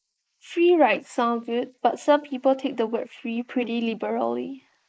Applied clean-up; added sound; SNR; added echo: neural mask model Resemble Enhance denoiser.